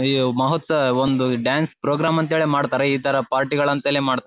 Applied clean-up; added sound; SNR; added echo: none; none; none; none.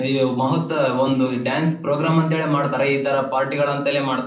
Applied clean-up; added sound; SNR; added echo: none; none; none; reverberation time 0.6 s.